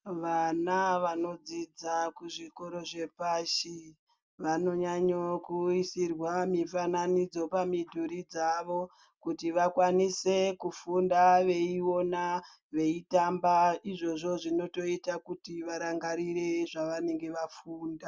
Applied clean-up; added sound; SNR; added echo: none; none; none; none.